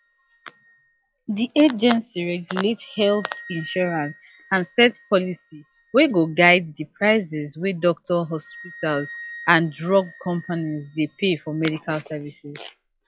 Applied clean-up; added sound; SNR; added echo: classical method log-MMSE.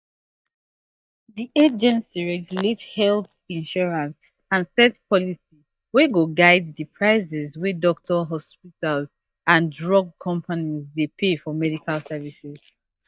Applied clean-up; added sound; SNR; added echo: neural mask model DeepFilterNet 3.